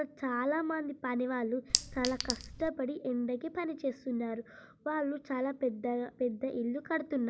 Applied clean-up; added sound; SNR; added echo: none; Chink, clink; 1 dB; none.